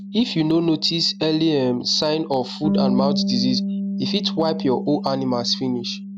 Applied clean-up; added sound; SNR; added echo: none; Bass guitar; 5 dB; none.